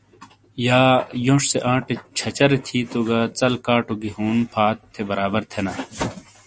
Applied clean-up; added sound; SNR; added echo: none; none; none; none.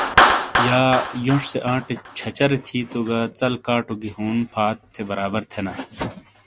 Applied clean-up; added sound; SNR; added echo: none; Clapping; 2 dB; none.